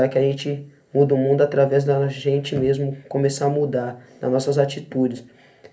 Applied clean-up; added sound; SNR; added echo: none; none; none; reverberation time 0.3 s.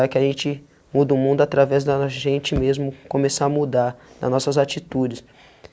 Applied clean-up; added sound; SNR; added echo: none; none; none; none.